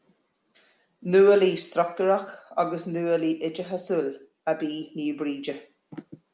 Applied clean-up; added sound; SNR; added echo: none; none; none; none.